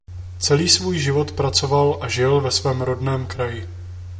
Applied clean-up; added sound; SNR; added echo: none; none; none; none.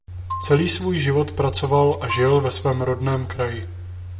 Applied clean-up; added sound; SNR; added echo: none; Marimba, xylophone; 17 dB; none.